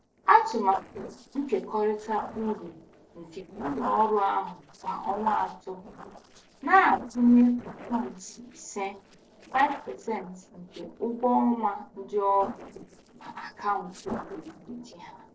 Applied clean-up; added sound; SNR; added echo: neural separator model SepFormer DNS4.